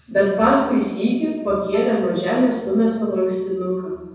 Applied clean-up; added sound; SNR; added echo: none; Piano; 17 dB; reverberation time 1.1 s.